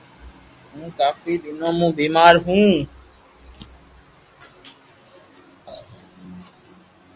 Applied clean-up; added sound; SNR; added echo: none; none; none; none.